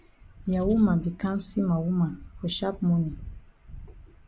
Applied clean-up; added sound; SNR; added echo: none; Wind + Rattle (instrument); 15 dB; none.